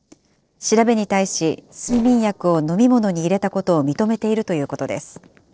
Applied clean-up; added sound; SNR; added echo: neural separator model SepFormer DNS4.